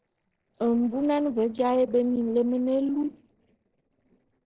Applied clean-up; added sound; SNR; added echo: neural separator model SepFormer DNS4.